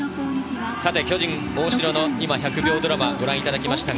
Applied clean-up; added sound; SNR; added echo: none; none; none; none.